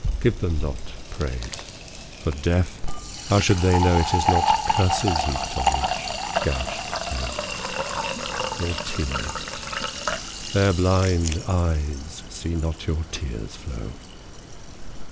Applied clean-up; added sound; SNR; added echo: none; Fill (with liquid); 3 dB; none.